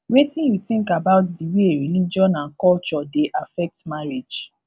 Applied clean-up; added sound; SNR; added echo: none; none; none; none.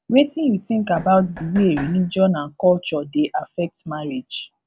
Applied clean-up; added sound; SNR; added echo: none; Knock; 17 dB; none.